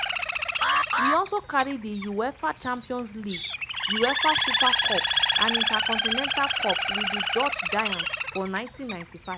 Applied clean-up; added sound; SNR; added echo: none; Alarm + Bird; -3 dB; none.